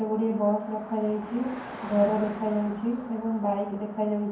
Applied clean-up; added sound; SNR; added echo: none; Car passing by; 15 dB; reverberation time 0.9 s.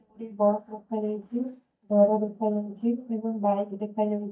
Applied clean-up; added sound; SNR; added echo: neural mask model DeepFilterNet 3.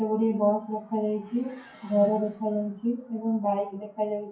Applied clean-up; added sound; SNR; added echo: classical method WPE with log-MMSE.